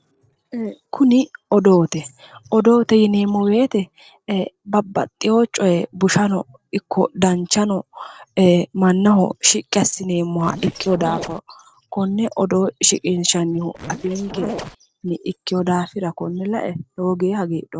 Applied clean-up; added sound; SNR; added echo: neural separator model SepFormer DNS4.